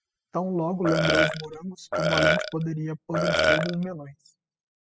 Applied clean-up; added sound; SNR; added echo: classical method spectral subtraction.